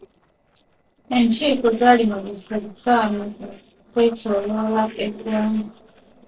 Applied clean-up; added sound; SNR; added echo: neural separator model SepFormer DNS4.